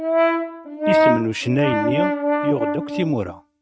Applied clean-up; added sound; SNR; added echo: neural mask model RNNoise.